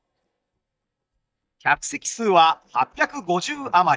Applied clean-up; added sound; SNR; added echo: neural mask model DeepFilterNet 3.